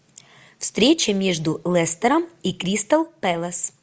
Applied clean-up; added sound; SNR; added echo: none; none; none; none.